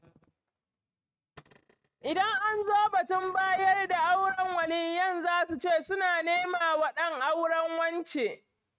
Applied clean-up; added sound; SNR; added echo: neural mask model RNNoise.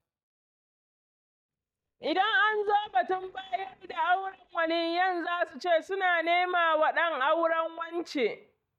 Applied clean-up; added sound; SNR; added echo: neural mask model DeepFilterNet 3.